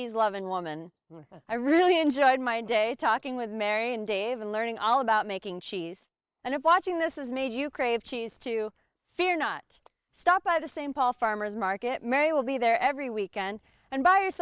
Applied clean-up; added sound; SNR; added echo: neural mask model Resemble Enhance denoiser.